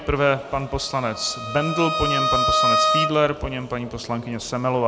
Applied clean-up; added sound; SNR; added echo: none; Bowed string instrument; 0 dB; none.